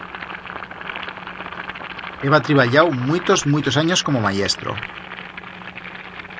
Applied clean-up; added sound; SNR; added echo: none; Boiling; 11 dB; none.